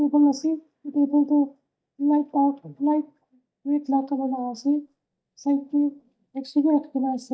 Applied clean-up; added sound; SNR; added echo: neural mask model DeepFilterNet 3.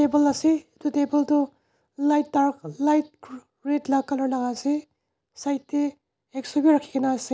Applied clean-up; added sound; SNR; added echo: none; none; none; none.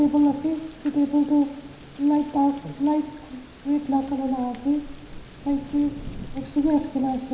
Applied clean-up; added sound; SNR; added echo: none; Thunder / Rain; 17 dB; reverberation time 0.9 s.